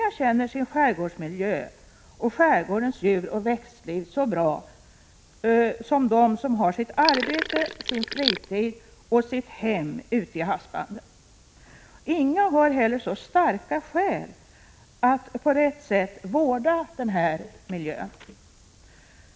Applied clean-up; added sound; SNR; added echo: none; Sink (filling or washing); 4 dB; none.